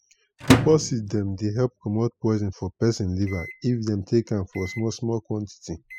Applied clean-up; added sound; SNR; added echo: classical method spectral subtraction.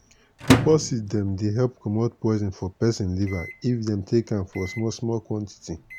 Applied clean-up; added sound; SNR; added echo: none; Microwave oven; 6 dB; none.